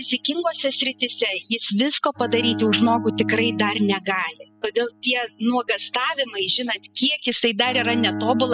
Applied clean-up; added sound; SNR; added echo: classical method spectral subtraction.